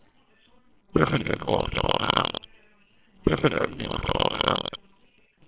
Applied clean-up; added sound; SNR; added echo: neural separator model SepFormer WHAMR!.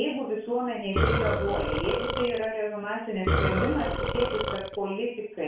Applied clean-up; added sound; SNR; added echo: none; Burping, eructation; -2 dB; reverberation time 0.4 s.